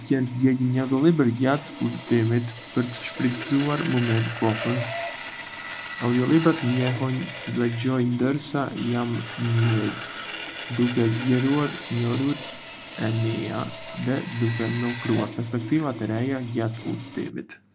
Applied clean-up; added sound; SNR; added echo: none; Sawing; 10 dB; none.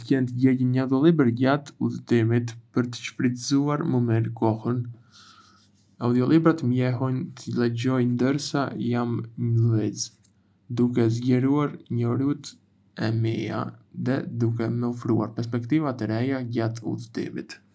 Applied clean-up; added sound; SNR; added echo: none; none; none; none.